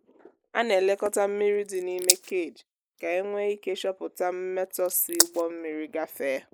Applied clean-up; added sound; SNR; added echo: neural mask model Resemble Enhance denoiser.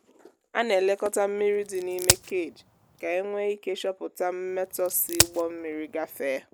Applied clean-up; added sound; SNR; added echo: none; Crack; 2 dB; none.